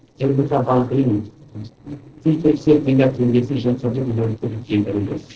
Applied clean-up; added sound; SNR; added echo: neural separator model SepFormer DNS4.